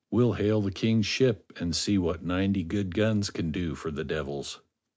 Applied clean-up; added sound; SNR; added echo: none; none; none; none.